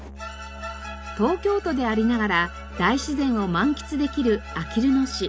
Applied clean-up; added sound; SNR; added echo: none; Musical instrument; 15 dB; none.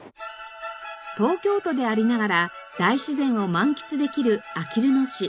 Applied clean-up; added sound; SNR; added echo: none; none; none; none.